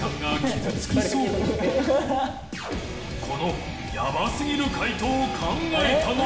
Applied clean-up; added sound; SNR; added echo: none; Thunder / Wind; 13 dB; reverberation time 0.9 s.